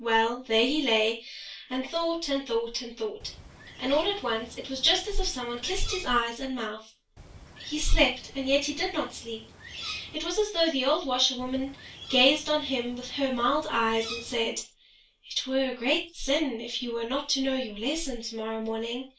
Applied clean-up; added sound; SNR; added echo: none; Bird; 16 dB; reverberation time 0.2 s.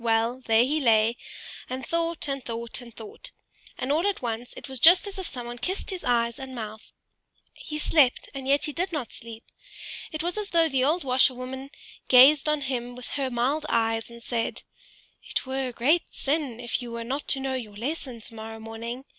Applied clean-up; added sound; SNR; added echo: none; none; none; none.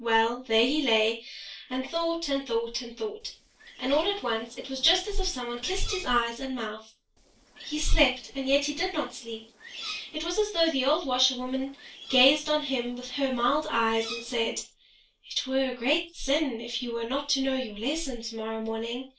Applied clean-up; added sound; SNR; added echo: neural separator model SepFormer DNS4.